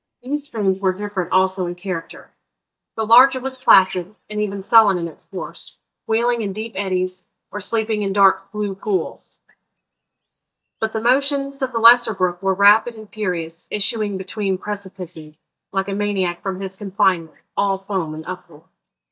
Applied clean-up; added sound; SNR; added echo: neural mask model DeepFilterNet 3.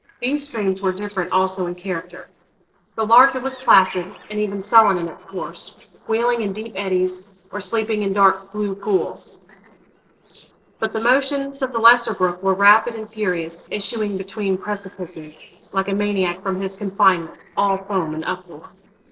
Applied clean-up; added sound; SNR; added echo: neural separator model SepFormer DNS4.